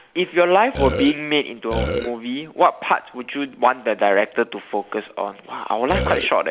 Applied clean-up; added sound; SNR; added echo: none; Burping, eructation; 2 dB; none.